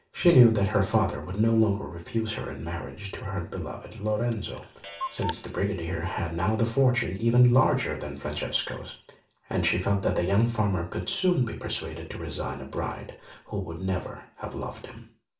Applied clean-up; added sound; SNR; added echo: none; Clock; 15 dB; reverberation time 0.3 s.